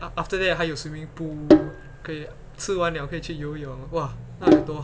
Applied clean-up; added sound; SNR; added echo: none; Sink (filling or washing); -4 dB; none.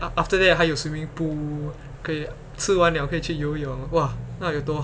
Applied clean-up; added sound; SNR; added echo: none; none; none; none.